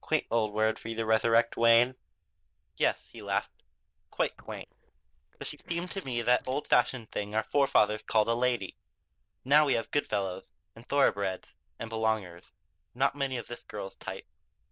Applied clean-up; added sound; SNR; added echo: neural diffusion model UNIVERSE++.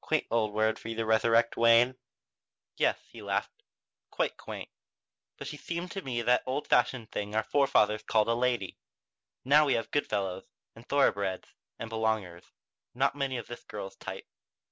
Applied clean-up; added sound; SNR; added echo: none; none; none; none.